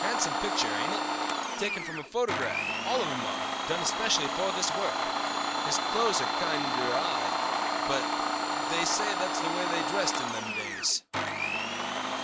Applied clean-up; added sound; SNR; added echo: none; Domestic sounds, home sounds; -3 dB; none.